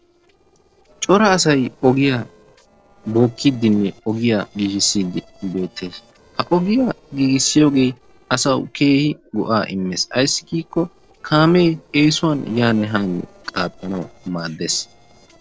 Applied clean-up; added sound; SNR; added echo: neural separator model SepFormer DNS4.